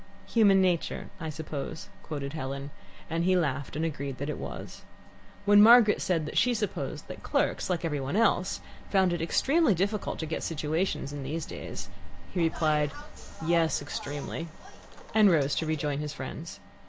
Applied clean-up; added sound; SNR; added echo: none; Bus; 16 dB; none.